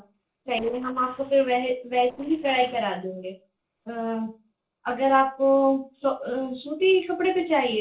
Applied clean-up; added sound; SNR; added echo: neural separator model SepFormer DNS4.